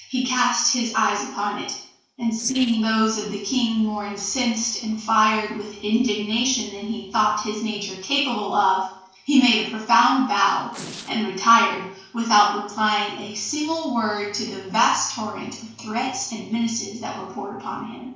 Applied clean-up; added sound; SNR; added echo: neural separator model SepFormer DNS4.